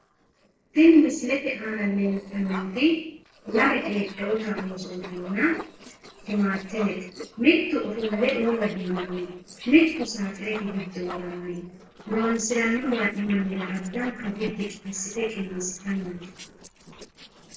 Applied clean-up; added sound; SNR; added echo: neural separator model SepFormer DNS4.